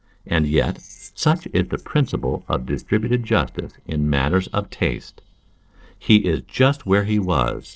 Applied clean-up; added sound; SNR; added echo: neural separator model SepFormer DNS4.